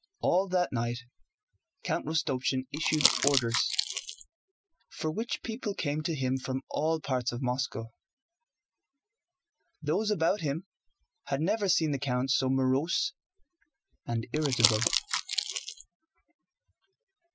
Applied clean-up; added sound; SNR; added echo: classical method Wiener filter.